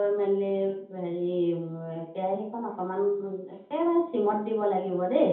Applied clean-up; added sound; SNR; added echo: none; none; none; reverberation time 0.6 s.